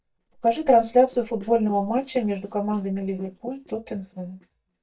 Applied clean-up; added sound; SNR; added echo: neural mask model DeepFilterNet 3.